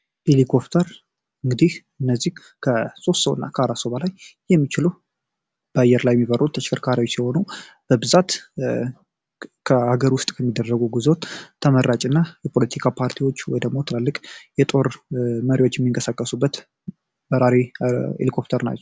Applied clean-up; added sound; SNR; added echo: none; none; none; none.